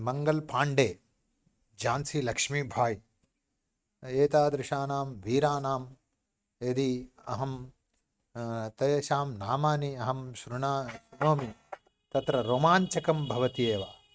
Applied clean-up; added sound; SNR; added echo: neural mask model RNNoise.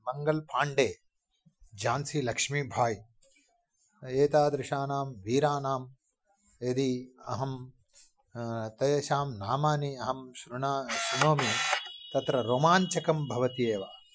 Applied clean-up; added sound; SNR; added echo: classical method Wiener filter.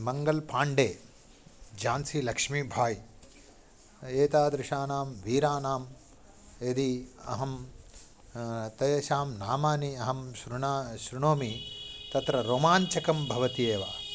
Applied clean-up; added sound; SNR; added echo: none; none; none; none.